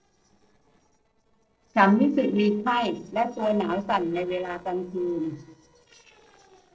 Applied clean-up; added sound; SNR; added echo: neural separator model SepFormer DNS4.